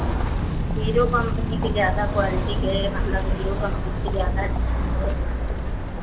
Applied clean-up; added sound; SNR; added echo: none; Walk, footsteps; -5 dB; reverberation time 0.2 s.